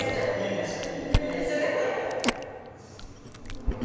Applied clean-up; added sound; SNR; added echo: none; Chewing, mastication; 3 dB; reverberation time 1.9 s.